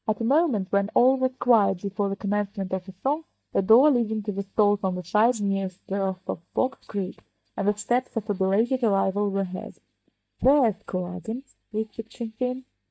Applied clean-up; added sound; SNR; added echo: neural mask model DeepFilterNet 3.